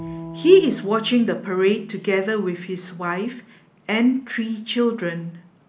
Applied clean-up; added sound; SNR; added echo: none; Bowed string instrument; 20 dB; none.